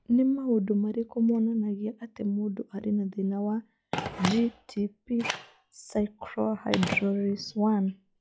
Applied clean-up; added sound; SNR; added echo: classical method log-MMSE.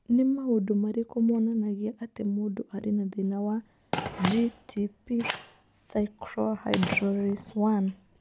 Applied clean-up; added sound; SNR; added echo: none; Telephone; 12 dB; none.